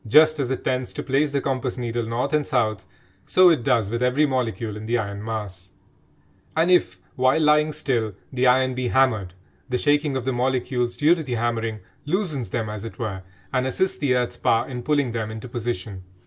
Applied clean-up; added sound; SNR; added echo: none; none; none; none.